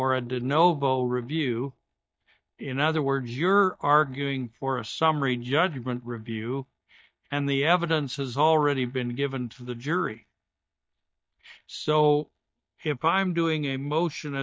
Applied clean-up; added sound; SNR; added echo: neural mask model DeepFilterNet 3.